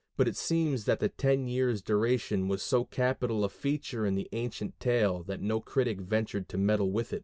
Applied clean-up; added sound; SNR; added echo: none; none; none; none.